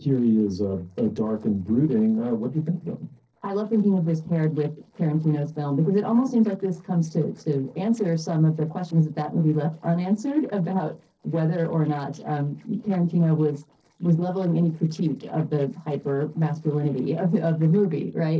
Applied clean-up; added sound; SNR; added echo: neural separator model SepFormer DNS4.